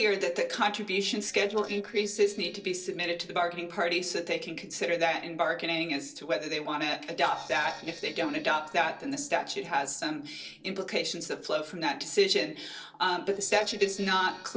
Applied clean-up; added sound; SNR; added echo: neural separator model SepFormer DNS4.